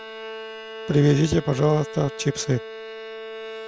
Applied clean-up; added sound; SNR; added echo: none; Bowed string instrument; 12 dB; none.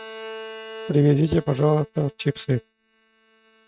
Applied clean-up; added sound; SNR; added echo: neural mask model RNNoise.